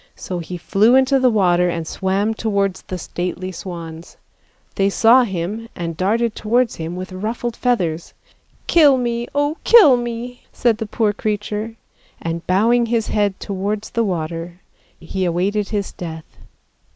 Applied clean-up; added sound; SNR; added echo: none; none; none; none.